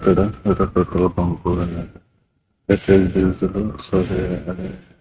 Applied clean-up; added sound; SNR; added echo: neural mask model RNNoise.